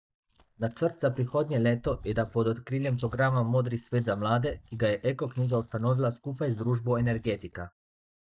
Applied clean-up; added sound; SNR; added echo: neural mask model DeepFilterNet 3.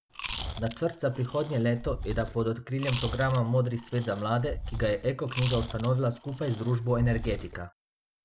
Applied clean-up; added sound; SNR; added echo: none; Chewing, mastication; 8 dB; none.